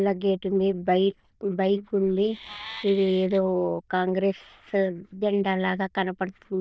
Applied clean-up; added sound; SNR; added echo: neural diffusion model UNIVERSE++.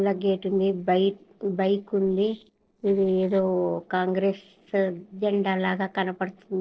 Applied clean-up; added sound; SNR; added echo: neural separator model SepFormer DNS4.